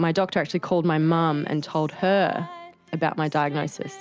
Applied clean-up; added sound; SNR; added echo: none; none; none; none.